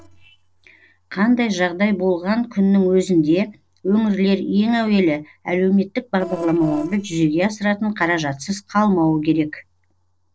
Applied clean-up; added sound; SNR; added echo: neural separator model SepFormer DNS4.